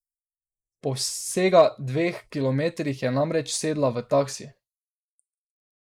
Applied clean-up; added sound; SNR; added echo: neural mask model Resemble Enhance denoiser.